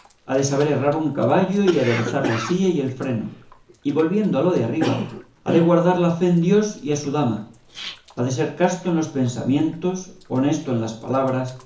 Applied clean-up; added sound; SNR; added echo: none; Cough; 13 dB; reverberation time 0.7 s.